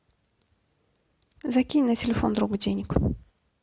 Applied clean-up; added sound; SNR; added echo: none; none; none; none.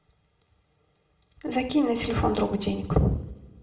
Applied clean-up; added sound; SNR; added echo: none; none; none; reverberation time 0.7 s.